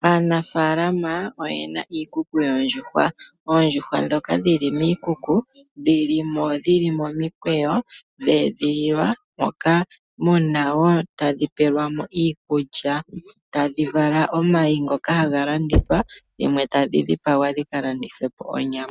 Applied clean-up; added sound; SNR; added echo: neural mask model RNNoise.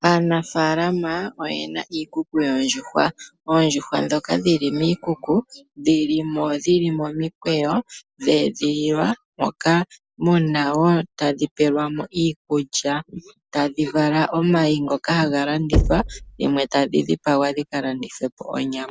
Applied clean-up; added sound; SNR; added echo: none; Knock; 5 dB; none.